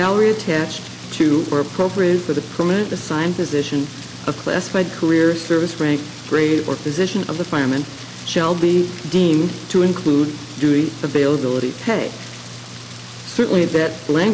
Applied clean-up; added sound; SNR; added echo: none; Rain; 18 dB; none.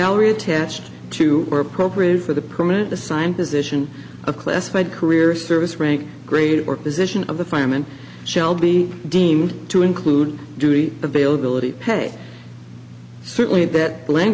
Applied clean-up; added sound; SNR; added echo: none; none; none; none.